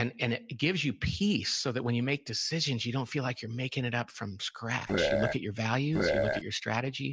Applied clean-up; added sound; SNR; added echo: none; Burping, eructation; -3 dB; none.